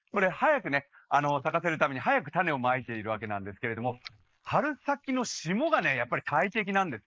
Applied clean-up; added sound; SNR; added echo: neural mask model Resemble Enhance denoiser.